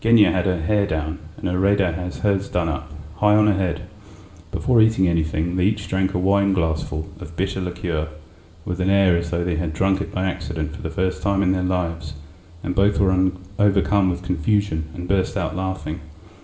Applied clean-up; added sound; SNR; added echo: none; none; none; reverberation time 2.0 s.